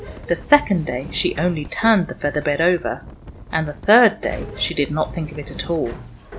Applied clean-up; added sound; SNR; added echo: none; Wind + Sliding door; 14 dB; none.